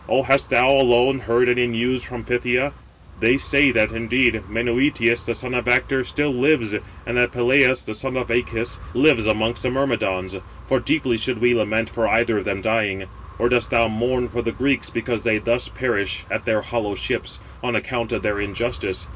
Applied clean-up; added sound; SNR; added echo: none; Wind; 18 dB; none.